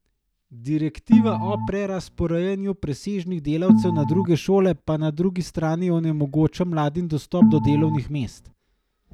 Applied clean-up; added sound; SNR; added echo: none; Organ; -2 dB; none.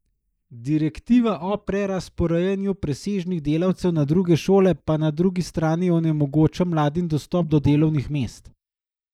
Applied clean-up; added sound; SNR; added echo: neural mask model Resemble Enhance denoiser.